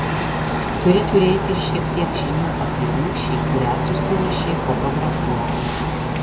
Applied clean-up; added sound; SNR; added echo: none; Cricket; -2 dB; none.